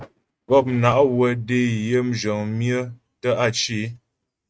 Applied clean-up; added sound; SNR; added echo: neural mask model RNNoise.